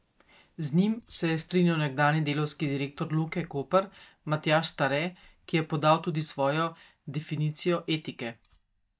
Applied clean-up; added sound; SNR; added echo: neural mask model DeepFilterNet 3.